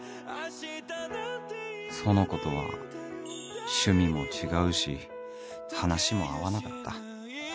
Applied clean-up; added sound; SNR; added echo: none; none; none; none.